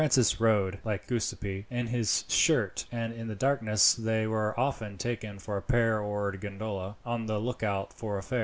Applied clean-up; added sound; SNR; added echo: none; none; none; none.